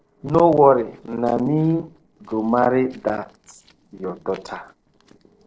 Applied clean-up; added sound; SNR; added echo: neural separator model SepFormer DNS4.